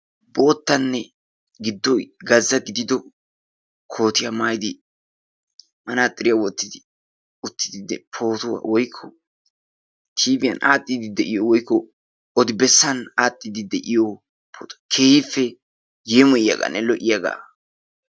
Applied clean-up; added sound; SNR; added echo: none; none; none; none.